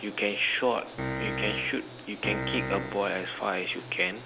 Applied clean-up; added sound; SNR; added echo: none; Piano; 3 dB; none.